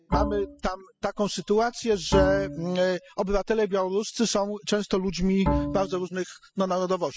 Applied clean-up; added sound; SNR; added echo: classical method spectral subtraction.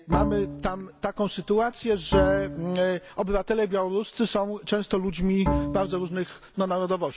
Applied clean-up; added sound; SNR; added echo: none; Bowed string instrument; 4 dB; none.